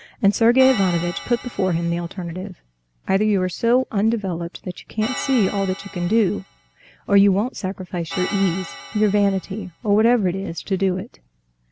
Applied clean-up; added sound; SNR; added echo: none; Organ; 14 dB; none.